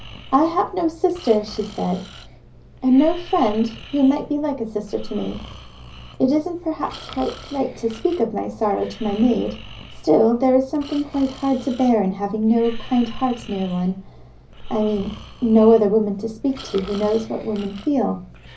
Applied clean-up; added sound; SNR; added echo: none; Breathing; 16 dB; reverberation time 0.5 s.